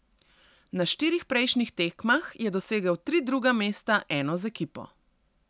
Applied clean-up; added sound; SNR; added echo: none; none; none; none.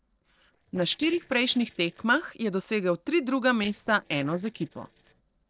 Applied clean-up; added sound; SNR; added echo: neural separator model SepFormer DNS4.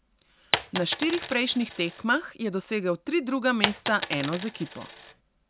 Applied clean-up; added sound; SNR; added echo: none; Coin (dropping); 4 dB; none.